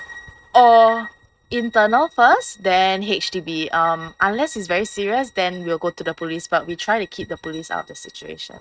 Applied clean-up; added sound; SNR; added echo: neural mask model RNNoise.